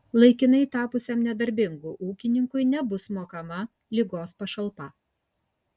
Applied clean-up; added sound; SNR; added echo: none; none; none; none.